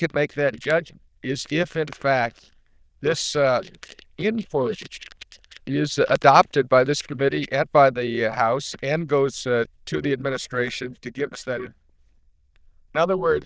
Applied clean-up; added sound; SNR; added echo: neural diffusion model UNIVERSE++.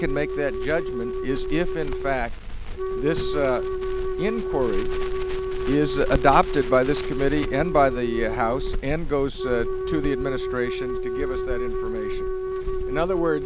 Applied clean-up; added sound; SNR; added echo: none; Wind instrument, woodwind instrument + Crackle; 1 dB; none.